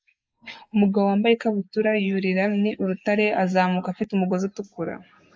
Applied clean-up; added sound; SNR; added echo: neural mask model Resemble Enhance denoiser.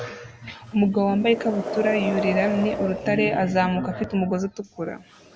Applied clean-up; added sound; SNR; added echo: none; Wind; 8 dB; none.